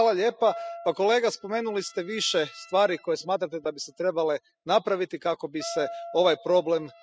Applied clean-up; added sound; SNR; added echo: classical method spectral subtraction.